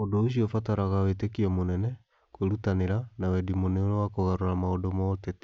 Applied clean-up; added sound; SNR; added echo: none; none; none; none.